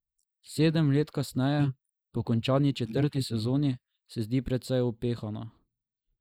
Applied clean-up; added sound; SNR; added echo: neural mask model Resemble Enhance denoiser.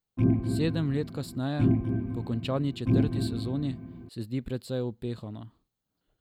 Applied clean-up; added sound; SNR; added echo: none; Organ; -5 dB; none.